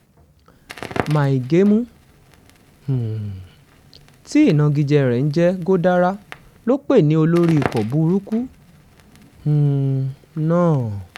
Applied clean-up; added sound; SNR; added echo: none; Crackle; 17 dB; none.